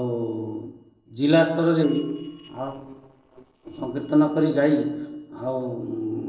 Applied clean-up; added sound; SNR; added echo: neural separator model SepFormer DNS4.